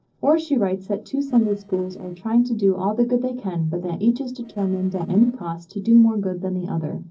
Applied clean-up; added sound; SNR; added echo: neural separator model SepFormer DNS4.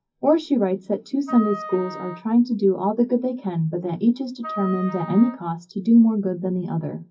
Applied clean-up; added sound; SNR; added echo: classical method WPE with log-MMSE.